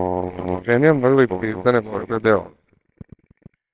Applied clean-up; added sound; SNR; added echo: neural separator model SepFormer WHAMR!.